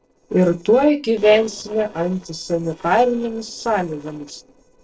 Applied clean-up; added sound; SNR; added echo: neural separator model SepFormer DNS4.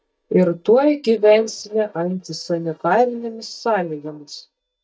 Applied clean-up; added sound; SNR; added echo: neural mask model DeepFilterNet 3.